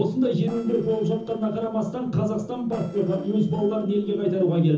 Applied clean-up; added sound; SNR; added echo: neural separator model SepFormer DNS4.